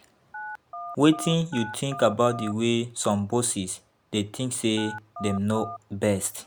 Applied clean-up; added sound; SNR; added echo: none; Telephone; 11 dB; none.